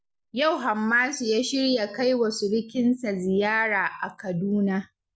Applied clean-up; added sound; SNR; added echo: none; none; none; none.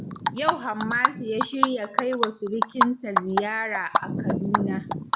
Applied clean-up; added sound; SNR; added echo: none; Animal; -2 dB; none.